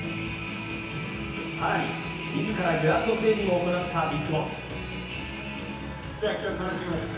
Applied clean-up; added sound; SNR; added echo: none; none; none; reverberation time 0.9 s.